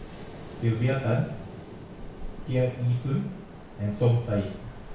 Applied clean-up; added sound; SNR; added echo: none; Ocean; 12 dB; reverberation time 0.6 s.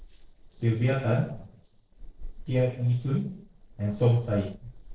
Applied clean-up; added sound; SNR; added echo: neural separator model SepFormer DNS4.